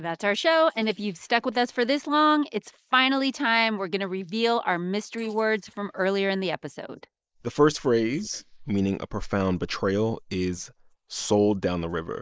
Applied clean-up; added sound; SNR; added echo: neural mask model Resemble Enhance denoiser.